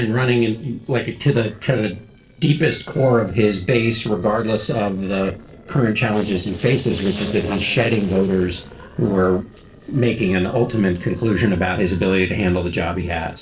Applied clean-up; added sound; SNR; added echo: neural separator model SepFormer DNS4.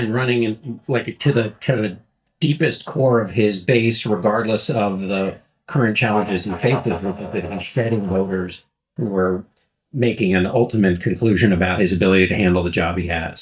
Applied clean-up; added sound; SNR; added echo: neural mask model DeepFilterNet 3.